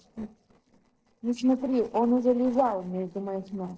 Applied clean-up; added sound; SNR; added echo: neural separator model SepFormer DNS4.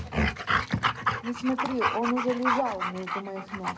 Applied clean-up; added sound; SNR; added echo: none; Dog; -2 dB; reverberation time 1.8 s.